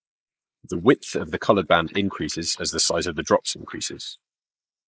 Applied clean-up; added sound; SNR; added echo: neural mask model Resemble Enhance denoiser.